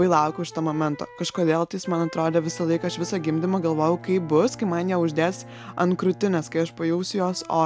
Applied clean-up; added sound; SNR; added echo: none; Bowed string instrument + Wind instrument, woodwind instrument; 18 dB; none.